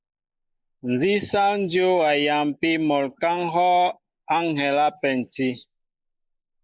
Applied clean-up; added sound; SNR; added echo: neural mask model Resemble Enhance denoiser.